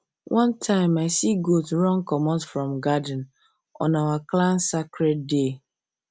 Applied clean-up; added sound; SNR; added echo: none; none; none; none.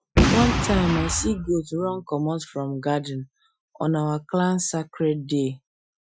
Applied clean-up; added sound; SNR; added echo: classical method Wiener filter.